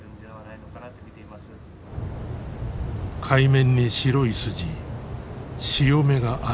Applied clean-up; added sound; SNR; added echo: none; none; none; none.